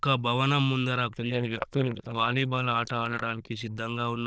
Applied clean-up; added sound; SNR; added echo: neural diffusion model UNIVERSE++.